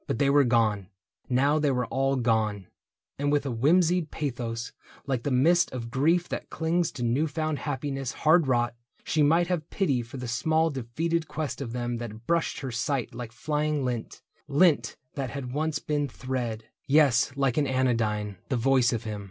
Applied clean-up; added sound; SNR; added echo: none; none; none; none.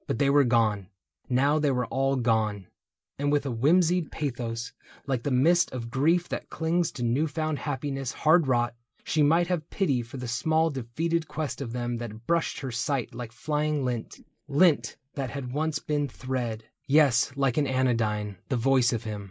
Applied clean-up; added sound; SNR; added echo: neural mask model Resemble Enhance denoiser.